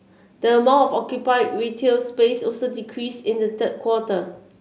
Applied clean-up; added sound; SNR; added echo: none; none; none; none.